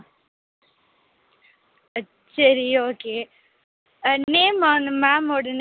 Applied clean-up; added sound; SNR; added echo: none; none; none; none.